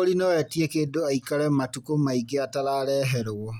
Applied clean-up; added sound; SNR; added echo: none; none; none; none.